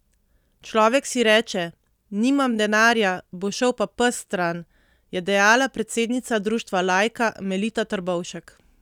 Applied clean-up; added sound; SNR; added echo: none; none; none; none.